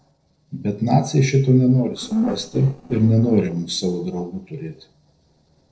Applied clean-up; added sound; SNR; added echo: neural separator model SepFormer DNS4.